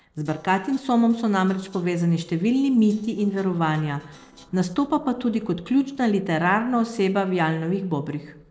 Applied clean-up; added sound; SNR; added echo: neural separator model SepFormer DNS4.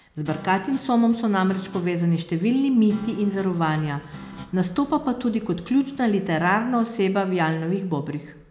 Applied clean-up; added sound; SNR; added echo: none; Guitar; 19 dB; none.